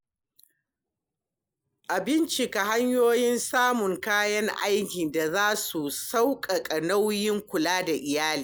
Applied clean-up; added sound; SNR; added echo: none; none; none; none.